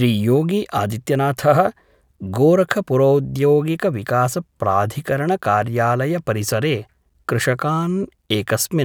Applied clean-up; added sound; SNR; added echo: none; none; none; none.